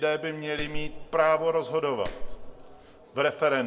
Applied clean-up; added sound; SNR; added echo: none; Clapping; 7 dB; reverberation time 1.2 s.